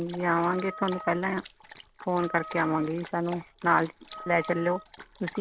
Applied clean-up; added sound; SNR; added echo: none; Dog + Wind instrument, woodwind instrument; 15 dB; none.